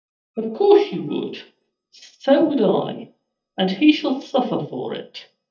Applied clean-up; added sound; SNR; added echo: neural mask model DeepFilterNet 3.